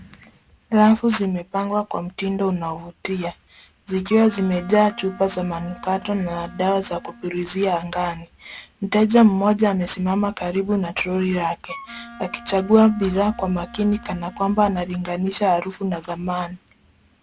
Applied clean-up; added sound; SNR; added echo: none; Wind instrument, woodwind instrument; 20 dB; none.